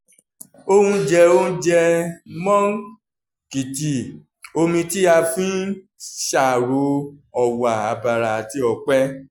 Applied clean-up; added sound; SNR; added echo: none; none; none; none.